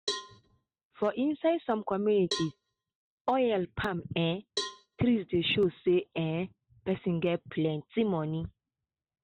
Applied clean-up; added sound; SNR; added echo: neural mask model RNNoise.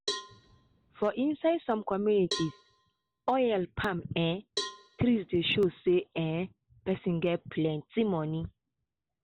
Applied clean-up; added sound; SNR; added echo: none; Cowbell; 12 dB; none.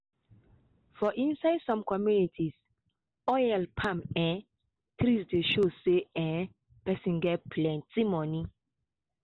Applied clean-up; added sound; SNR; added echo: none; none; none; none.